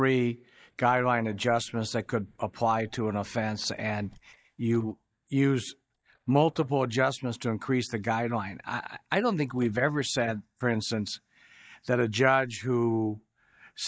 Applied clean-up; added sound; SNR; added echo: neural mask model DeepFilterNet 3.